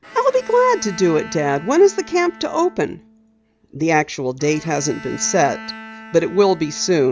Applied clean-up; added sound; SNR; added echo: none; Bowed string instrument; 18 dB; none.